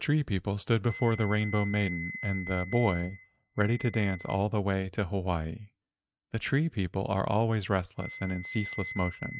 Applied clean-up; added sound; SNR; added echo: neural mask model RNNoise.